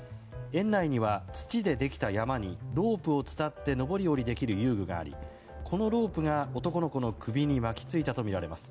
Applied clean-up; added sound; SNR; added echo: none; none; none; none.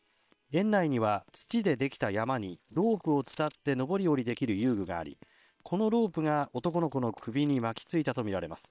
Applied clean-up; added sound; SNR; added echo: neural separator model SepFormer WHAM!.